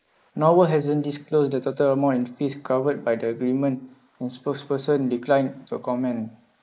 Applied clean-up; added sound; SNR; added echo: neural mask model Resemble Enhance denoiser.